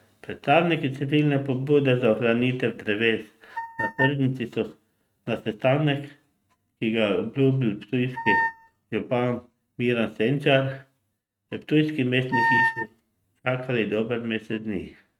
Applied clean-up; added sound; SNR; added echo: neural mask model RNNoise.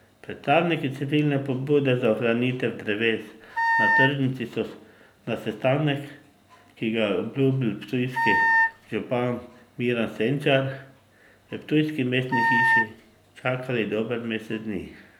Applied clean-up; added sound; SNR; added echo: none; Wind instrument, woodwind instrument; -3 dB; none.